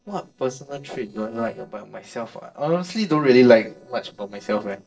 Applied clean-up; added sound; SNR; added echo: neural separator model SepFormer DNS4.